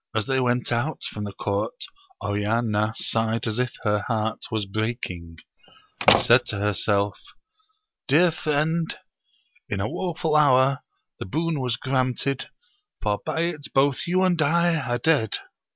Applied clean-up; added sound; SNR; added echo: none; Slam; 0 dB; none.